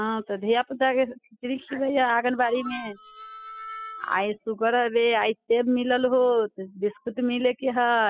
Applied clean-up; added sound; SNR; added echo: classical method spectral subtraction.